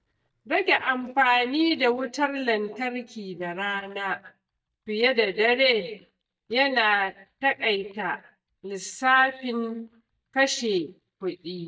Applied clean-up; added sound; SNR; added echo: neural mask model DeepFilterNet 3.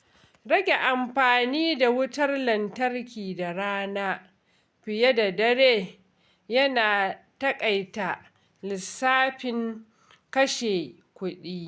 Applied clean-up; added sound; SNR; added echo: none; none; none; none.